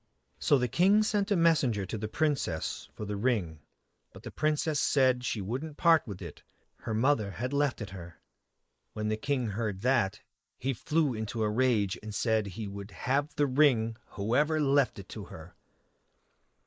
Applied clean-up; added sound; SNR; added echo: neural mask model Resemble Enhance denoiser.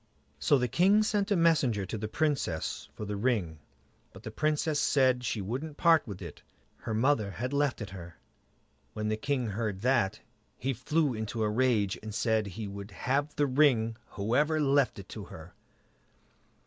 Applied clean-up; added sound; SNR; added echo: none; none; none; none.